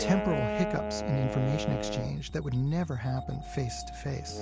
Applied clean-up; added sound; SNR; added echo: none; Wind instrument, woodwind instrument; 5 dB; none.